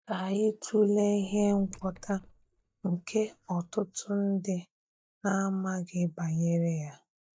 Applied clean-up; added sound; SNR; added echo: neural mask model DeepFilterNet 3.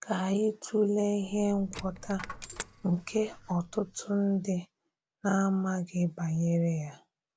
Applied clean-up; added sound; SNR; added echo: none; Coin (dropping); 13 dB; none.